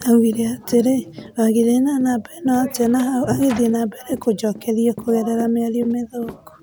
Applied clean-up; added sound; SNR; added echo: none; Run + Door; 19 dB; none.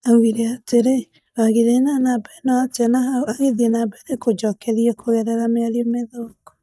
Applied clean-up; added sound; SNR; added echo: neural mask model DeepFilterNet 3.